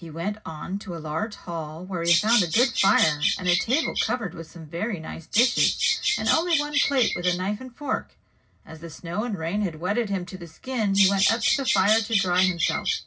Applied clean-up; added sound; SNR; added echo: none; Bird vocalization, bird call, bird song; -2 dB; reverberation time 0.4 s.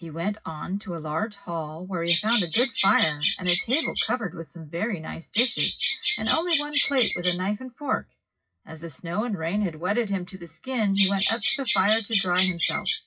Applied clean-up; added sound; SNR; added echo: classical method WPE with log-MMSE.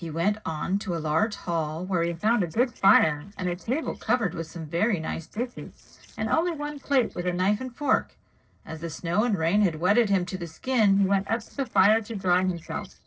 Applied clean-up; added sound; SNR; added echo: neural separator model SepFormer DNS4.